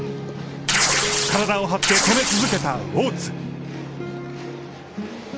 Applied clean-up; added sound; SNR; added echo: none; Tearing; -3 dB; none.